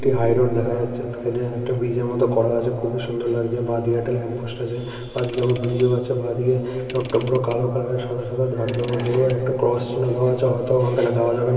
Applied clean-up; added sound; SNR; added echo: none; Mechanisms / Car; 16 dB; reverberation time 2.8 s.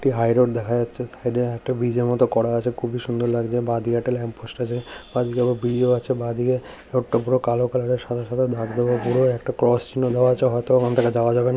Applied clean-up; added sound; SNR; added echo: none; none; none; none.